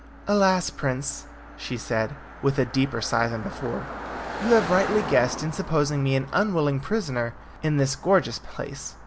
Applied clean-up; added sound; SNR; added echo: none; Car passing by; 12 dB; none.